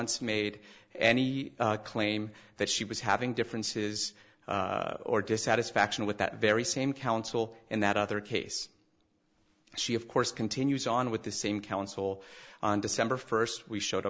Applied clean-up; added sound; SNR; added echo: none; none; none; none.